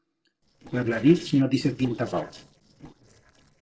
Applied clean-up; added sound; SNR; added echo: neural separator model SepFormer DNS4.